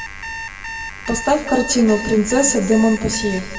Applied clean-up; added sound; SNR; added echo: none; Alarm; 11 dB; reverberation time 1.7 s.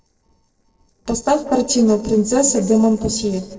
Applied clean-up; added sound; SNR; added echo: neural separator model SepFormer DNS4.